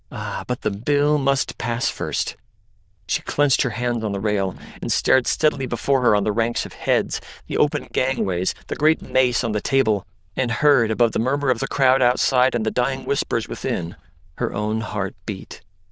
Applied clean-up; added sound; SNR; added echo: neural diffusion model UNIVERSE++.